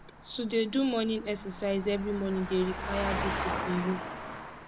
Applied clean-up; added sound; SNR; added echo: none; Engine; 6 dB; none.